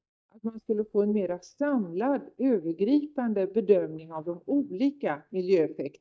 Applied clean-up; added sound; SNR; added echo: neural mask model DeepFilterNet 3.